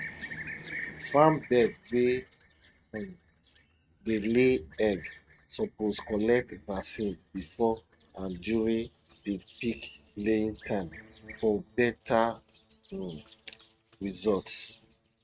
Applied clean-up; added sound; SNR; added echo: neural mask model RNNoise.